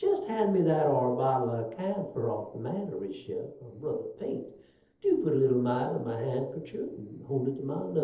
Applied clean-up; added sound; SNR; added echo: neural separator model SepFormer DNS4.